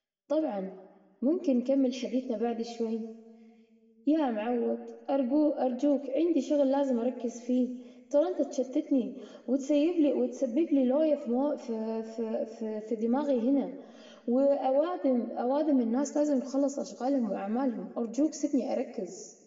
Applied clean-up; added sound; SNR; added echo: none; none; none; reverberation time 1.4 s.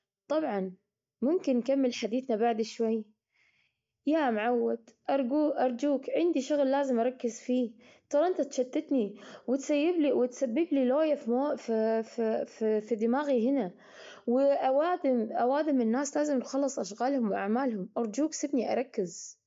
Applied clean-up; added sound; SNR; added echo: none; none; none; none.